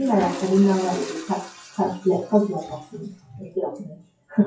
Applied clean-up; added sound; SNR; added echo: classical method WPE with log-MMSE.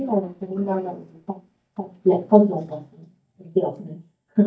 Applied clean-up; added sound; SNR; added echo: neural mask model DeepFilterNet 3.